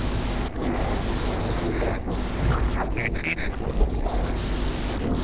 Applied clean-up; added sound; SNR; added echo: neural separator model SepFormer DNS4.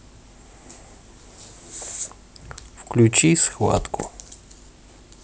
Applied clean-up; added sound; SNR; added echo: none; none; none; none.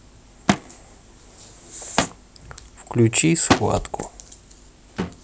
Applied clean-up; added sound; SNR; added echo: none; Thump, thud; 3 dB; none.